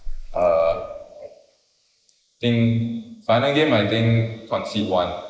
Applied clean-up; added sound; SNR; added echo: neural mask model Resemble Enhance denoiser.